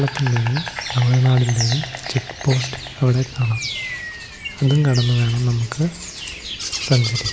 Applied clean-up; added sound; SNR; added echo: none; Insect; 9 dB; none.